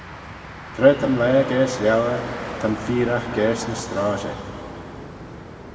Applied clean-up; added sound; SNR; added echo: none; Motor vehicle (road); 11 dB; reverberation time 2.2 s.